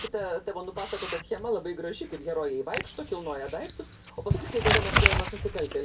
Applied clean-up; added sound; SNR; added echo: none; Writing; -2 dB; reverberation time 0.2 s.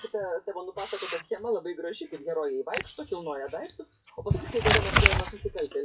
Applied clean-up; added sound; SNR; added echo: classical method WPE with log-MMSE.